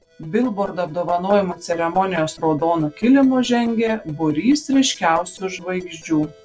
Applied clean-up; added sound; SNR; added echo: neural separator model SepFormer DNS4.